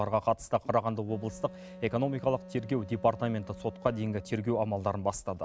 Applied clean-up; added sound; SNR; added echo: none; Wind instrument, woodwind instrument; 18 dB; none.